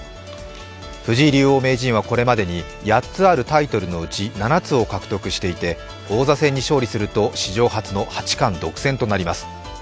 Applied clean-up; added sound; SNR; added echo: none; none; none; none.